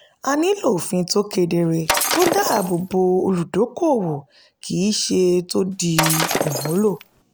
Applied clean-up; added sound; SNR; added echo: none; Shatter; 3 dB; none.